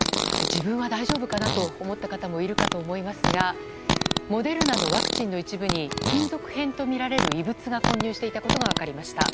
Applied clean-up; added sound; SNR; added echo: none; Fart; 0 dB; none.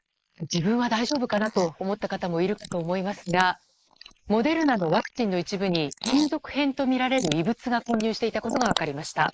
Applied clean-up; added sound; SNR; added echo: neural mask model Resemble Enhance denoiser.